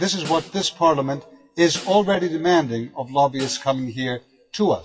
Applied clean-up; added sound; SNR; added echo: classical method WPE with log-MMSE.